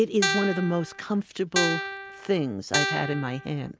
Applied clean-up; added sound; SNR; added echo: none; Guitar; 2 dB; none.